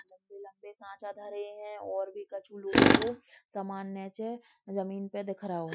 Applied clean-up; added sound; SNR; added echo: classical method Wiener filter.